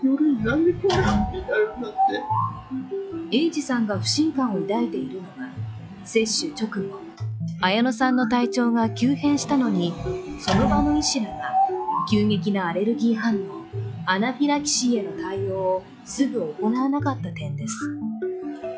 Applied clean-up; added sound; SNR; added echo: classical method log-MMSE.